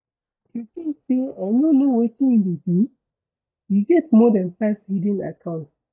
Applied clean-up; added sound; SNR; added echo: neural mask model DeepFilterNet 3.